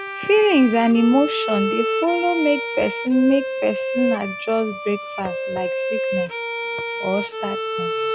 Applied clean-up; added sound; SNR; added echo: none; Bowed string instrument; 5 dB; none.